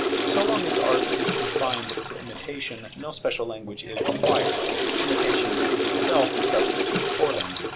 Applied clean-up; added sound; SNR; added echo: none; Toilet flush / Water; -4 dB; none.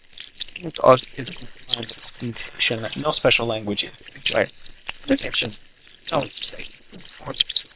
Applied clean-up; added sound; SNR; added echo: neural separator model SepFormer WHAM!.